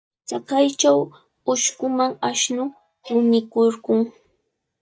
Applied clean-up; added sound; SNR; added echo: neural mask model DeepFilterNet 3.